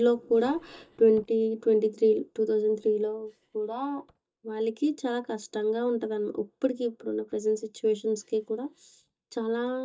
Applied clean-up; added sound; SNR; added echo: neural mask model DeepFilterNet 3.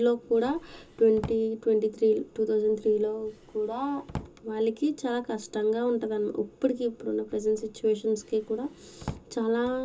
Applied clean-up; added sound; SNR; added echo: none; Drawer open or close; 15 dB; reverberation time 0.2 s.